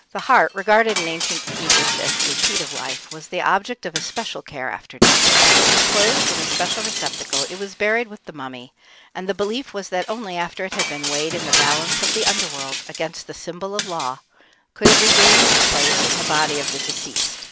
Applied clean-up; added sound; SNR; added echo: none; Shatter; -4 dB; none.